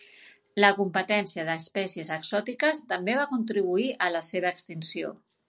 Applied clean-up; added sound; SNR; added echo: none; none; none; none.